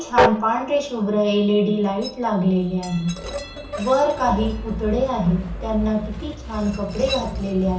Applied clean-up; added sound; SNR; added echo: none; Train; 7 dB; reverberation time 0.7 s.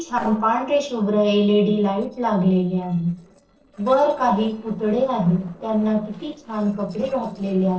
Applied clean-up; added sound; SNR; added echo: neural separator model SepFormer DNS4.